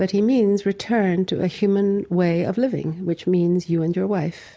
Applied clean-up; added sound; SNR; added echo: none; none; none; none.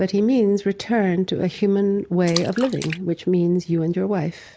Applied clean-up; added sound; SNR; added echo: none; Splash, splatter; 15 dB; none.